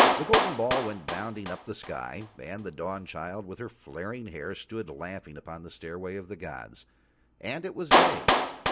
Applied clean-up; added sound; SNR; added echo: none; Clapping; -5 dB; none.